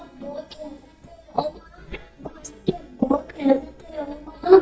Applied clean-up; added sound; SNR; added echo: neural mask model DeepFilterNet 3.